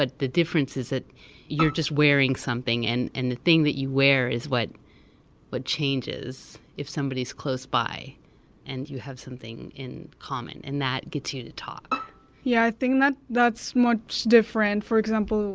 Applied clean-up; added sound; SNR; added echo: none; Bowed string instrument; 10 dB; none.